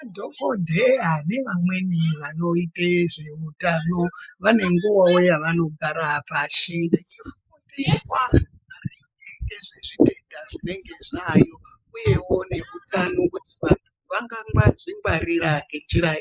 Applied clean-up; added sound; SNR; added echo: neural mask model Resemble Enhance denoiser.